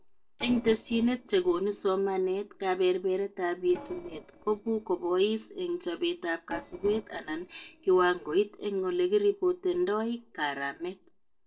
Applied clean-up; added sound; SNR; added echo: neural separator model SepFormer DNS4.